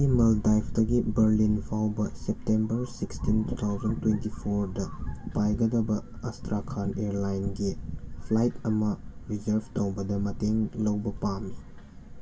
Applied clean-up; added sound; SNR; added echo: none; none; none; reverberation time 0.1 s.